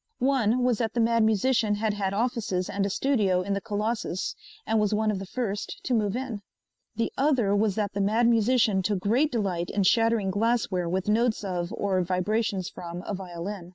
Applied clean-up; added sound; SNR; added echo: none; none; none; none.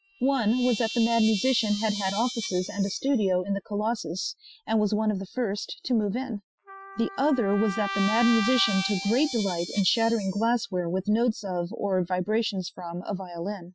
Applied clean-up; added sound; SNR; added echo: classical method Wiener filter.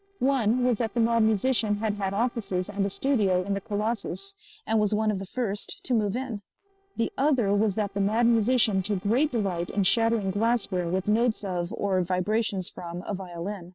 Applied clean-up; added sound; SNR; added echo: neural separator model SepFormer DNS4.